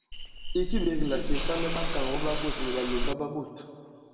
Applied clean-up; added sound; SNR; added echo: none; Hiss / Insect; -3 dB; reverberation time 2.3 s.